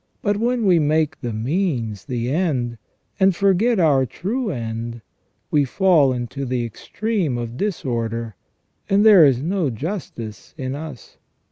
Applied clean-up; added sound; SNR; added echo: none; none; none; none.